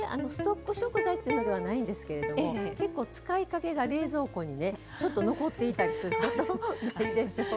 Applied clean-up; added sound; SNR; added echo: none; Electric guitar; 5 dB; none.